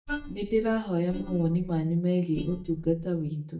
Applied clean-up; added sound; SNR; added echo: neural mask model DeepFilterNet 3.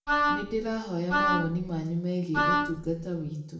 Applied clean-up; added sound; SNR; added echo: none; Wind instrument, woodwind instrument; -2 dB; reverberation time 0.7 s.